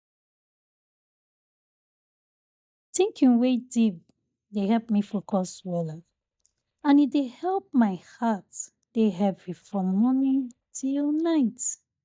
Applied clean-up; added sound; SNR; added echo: neural mask model DeepFilterNet 3.